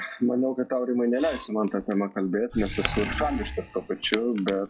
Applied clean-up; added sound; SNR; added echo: classical method log-MMSE.